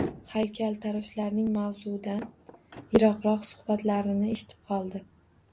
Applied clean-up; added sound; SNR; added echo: none; Motor vehicle (road); 15 dB; none.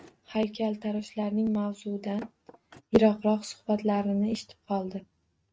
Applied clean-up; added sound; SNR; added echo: neural mask model RNNoise.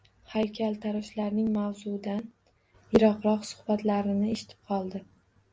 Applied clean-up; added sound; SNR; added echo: none; none; none; none.